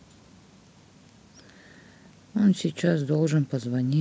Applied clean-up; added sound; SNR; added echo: none; none; none; none.